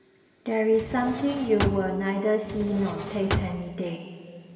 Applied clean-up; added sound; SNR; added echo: none; Drawer open or close; 6 dB; reverberation time 2.5 s.